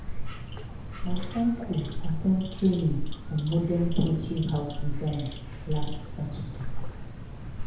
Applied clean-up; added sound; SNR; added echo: none; Bird / Insect; 1 dB; reverberation time 0.9 s.